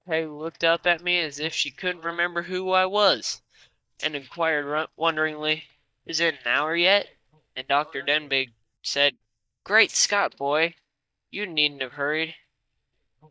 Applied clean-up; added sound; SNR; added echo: neural mask model DeepFilterNet 3.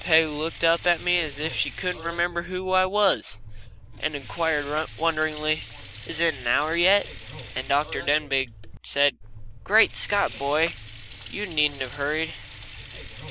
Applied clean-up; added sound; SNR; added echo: none; Sink (filling or washing) / Water; 10 dB; none.